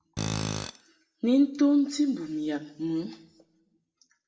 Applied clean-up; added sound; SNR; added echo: none; Tools; 6 dB; reverberation time 0.7 s.